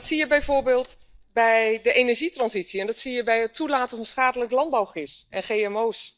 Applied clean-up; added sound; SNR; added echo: neural mask model DeepFilterNet 3.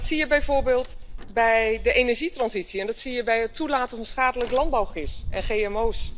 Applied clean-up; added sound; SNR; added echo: none; Crack; 7 dB; none.